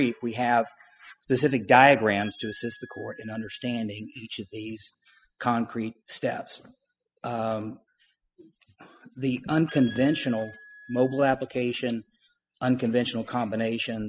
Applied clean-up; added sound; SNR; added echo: classical method spectral subtraction.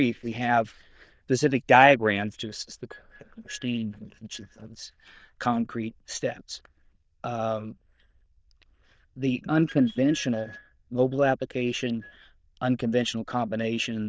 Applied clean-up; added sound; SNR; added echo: neural diffusion model UNIVERSE++.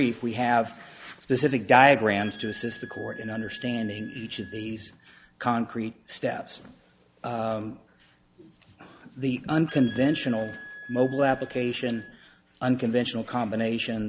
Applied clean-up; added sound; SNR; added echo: none; Wind instrument, woodwind instrument; 17 dB; none.